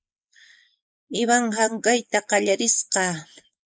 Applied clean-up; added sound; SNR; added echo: neural mask model Resemble Enhance denoiser.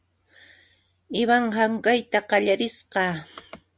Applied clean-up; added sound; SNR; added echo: none; none; none; none.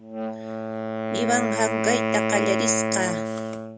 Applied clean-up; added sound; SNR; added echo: none; Wind instrument, woodwind instrument; -1 dB; none.